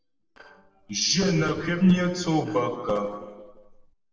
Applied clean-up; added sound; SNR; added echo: neural separator model SepFormer DNS4.